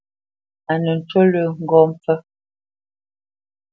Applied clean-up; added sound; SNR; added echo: none; none; none; none.